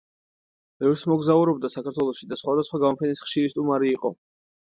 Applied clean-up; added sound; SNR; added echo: none; none; none; none.